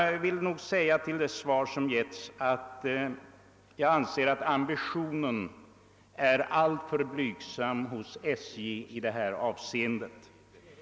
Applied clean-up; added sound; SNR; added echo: none; none; none; none.